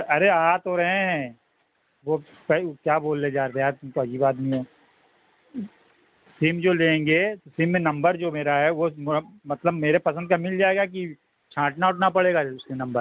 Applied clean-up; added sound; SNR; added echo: none; none; none; none.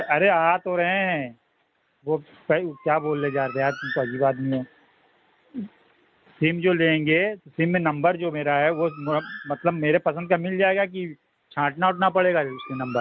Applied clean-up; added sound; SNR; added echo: none; Bird; 20 dB; none.